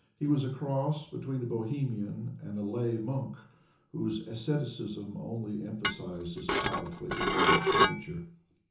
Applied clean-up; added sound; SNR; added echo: none; Dishes, pots, and pans / Glass; -5 dB; reverberation time 0.7 s.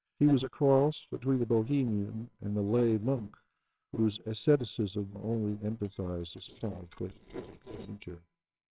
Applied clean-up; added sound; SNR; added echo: neural separator model SepFormer WHAMR!.